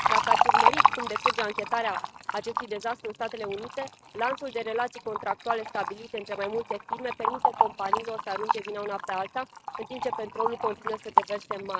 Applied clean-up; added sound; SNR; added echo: neural mask model RNNoise.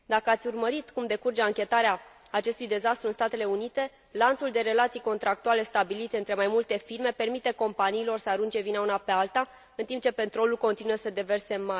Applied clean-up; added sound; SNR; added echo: none; none; none; none.